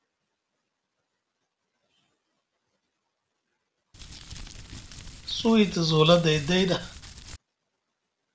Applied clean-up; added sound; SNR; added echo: none; Crumpling, crinkling; 14 dB; none.